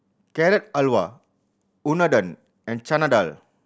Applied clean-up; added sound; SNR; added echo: none; none; none; none.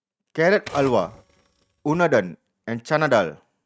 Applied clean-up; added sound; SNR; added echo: neural mask model RNNoise.